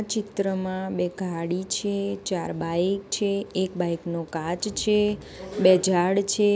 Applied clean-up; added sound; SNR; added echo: none; none; none; none.